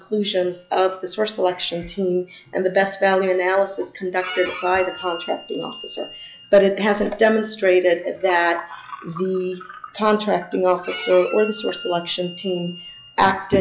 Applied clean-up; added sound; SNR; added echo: classical method log-MMSE.